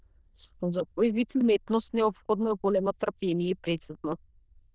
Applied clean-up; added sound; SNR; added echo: neural diffusion model UNIVERSE++.